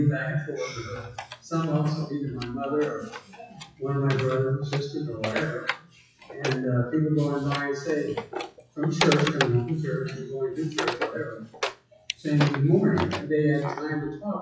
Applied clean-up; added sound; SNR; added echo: classical method WPE with log-MMSE.